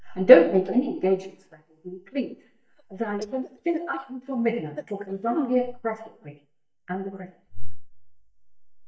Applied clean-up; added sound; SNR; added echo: neural mask model DeepFilterNet 3.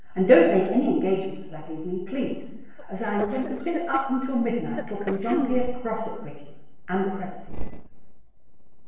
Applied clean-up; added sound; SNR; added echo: neural separator model SepFormer DNS4.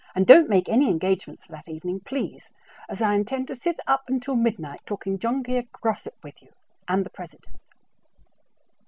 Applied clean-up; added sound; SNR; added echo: none; none; none; none.